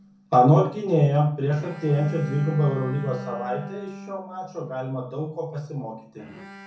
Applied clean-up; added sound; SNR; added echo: none; Bowed string instrument; 16 dB; reverberation time 0.5 s.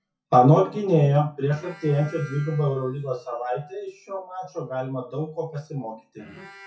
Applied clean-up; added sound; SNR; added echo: classical method WPE with log-MMSE.